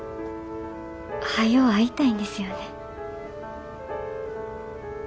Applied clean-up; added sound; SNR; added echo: none; Wind instrument, woodwind instrument; 16 dB; none.